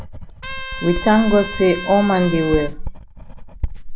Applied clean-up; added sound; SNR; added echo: none; Trumpet + Writing; 7 dB; none.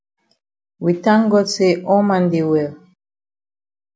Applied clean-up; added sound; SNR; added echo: none; none; none; none.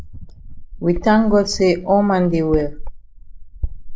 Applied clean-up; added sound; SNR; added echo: neural mask model Resemble Enhance denoiser.